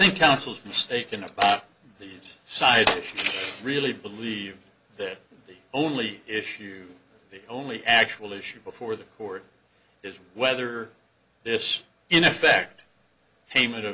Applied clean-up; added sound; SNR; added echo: none; none; none; none.